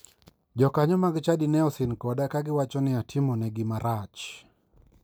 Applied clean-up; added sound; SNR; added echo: none; none; none; none.